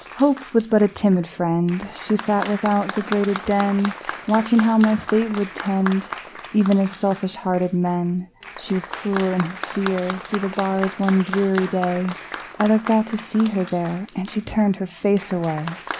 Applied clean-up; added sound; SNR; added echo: none; Applause; 12 dB; none.